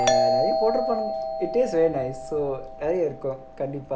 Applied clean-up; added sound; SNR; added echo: none; Doorbell; 0 dB; none.